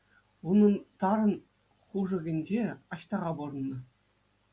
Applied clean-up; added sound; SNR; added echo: none; none; none; none.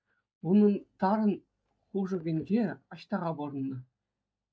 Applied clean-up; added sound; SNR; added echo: neural mask model DeepFilterNet 3.